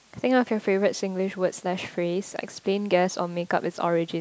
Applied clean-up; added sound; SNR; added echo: none; none; none; none.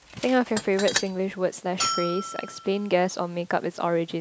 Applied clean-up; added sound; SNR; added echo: none; Tools + Bell; 7 dB; none.